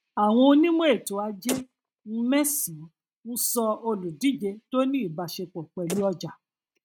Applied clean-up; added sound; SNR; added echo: neural mask model RNNoise.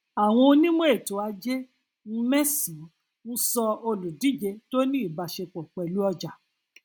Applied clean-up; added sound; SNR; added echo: none; none; none; none.